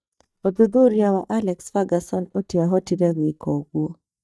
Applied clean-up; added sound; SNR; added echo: neural mask model DeepFilterNet 3.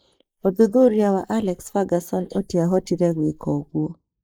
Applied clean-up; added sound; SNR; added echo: neural mask model Resemble Enhance denoiser.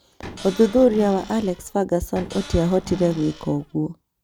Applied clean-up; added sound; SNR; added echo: none; Cupboard open or close / Door; 16 dB; none.